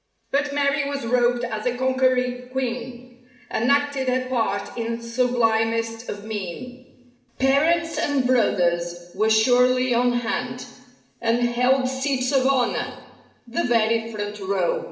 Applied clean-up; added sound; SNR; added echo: none; none; none; reverberation time 1.1 s.